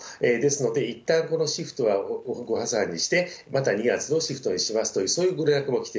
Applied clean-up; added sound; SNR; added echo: none; none; none; none.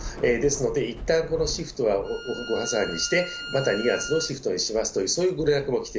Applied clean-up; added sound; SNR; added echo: none; Thunder / Rain + Bowed string instrument; 12 dB; none.